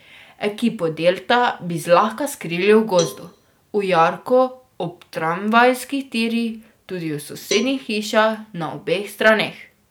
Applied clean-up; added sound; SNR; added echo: none; Cowbell; 16 dB; none.